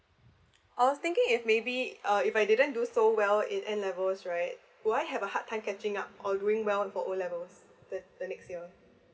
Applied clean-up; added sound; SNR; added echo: none; none; none; none.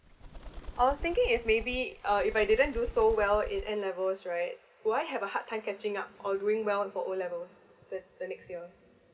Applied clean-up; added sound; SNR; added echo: none; Bird; 10 dB; none.